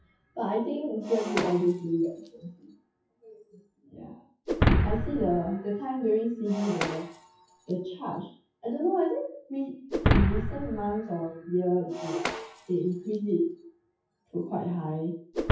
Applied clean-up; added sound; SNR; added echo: classical method WPE with log-MMSE.